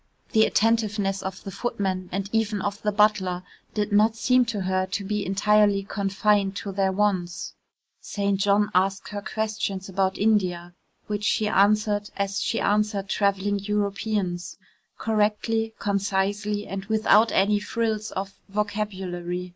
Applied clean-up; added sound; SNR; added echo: neural mask model Resemble Enhance denoiser.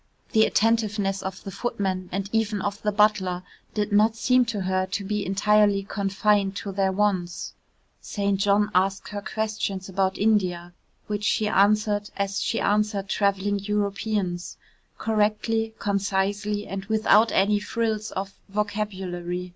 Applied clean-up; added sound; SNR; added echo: none; none; none; none.